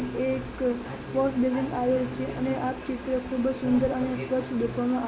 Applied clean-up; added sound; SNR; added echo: none; none; none; none.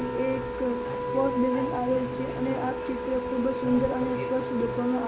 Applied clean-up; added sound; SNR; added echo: none; Wind instrument, woodwind instrument; 4 dB; none.